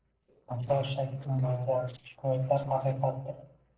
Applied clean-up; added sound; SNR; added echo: neural separator model SepFormer DNS4.